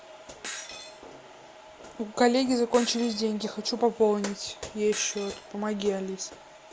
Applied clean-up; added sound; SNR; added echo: none; Shatter; 16 dB; none.